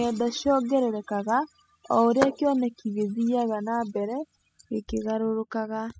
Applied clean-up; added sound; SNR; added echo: classical method spectral subtraction.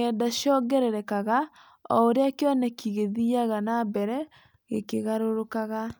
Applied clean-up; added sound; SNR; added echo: none; none; none; none.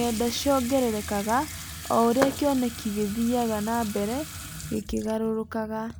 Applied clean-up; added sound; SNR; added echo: none; Fireworks + Sink (filling or washing) / Water tap, faucet; 10 dB; none.